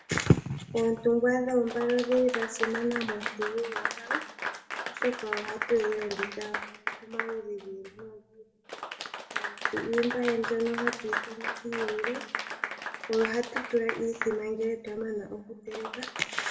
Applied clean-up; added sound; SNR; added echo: none; Applause / Clapping; 6 dB; reverberation time 1.2 s.